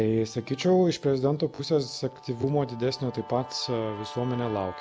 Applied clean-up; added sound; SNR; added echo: none; Guitar; 18 dB; none.